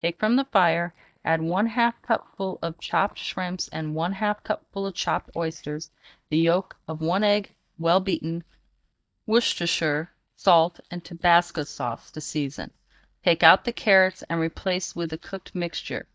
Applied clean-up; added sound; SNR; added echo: neural mask model DeepFilterNet 3.